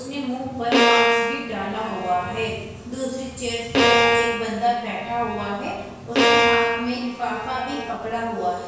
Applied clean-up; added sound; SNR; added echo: none; Bowed string instrument; -4 dB; reverberation time 1.0 s.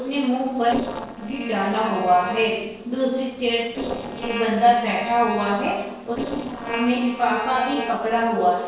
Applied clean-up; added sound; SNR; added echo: neural separator model SepFormer DNS4.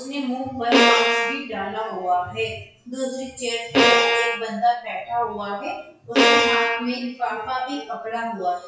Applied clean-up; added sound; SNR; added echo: classical method WPE with log-MMSE.